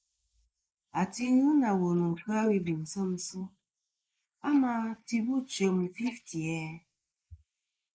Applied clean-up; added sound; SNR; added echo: neural mask model Resemble Enhance denoiser.